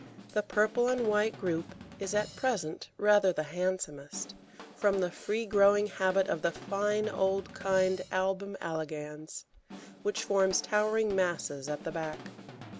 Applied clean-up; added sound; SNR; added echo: none; Drum / Drum kit; 18 dB; none.